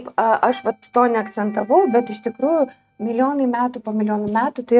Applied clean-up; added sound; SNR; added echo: neural mask model RNNoise.